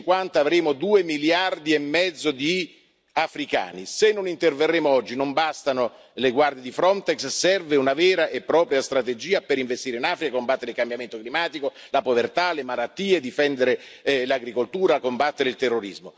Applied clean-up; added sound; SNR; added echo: none; none; none; none.